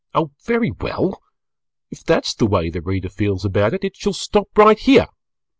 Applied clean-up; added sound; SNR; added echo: none; none; none; none.